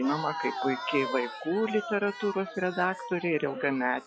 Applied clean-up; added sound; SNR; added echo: classical method log-MMSE.